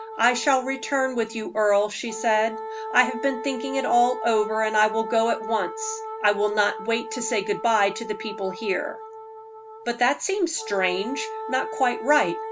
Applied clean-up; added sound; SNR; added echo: none; Wind instrument, woodwind instrument; 10 dB; none.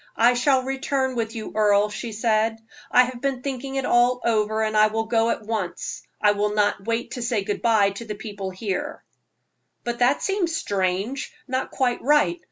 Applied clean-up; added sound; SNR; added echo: none; none; none; none.